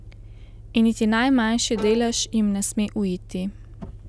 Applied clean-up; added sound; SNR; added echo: none; Bowed string instrument + Motor vehicle (road); 16 dB; none.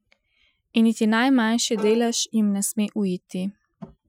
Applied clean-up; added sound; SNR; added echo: classical method Wiener filter.